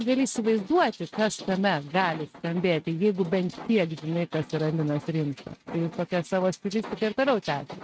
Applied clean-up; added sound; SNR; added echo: neural mask model RNNoise.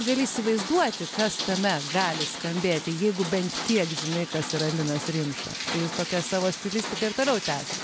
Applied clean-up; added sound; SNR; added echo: none; Rain; 6 dB; none.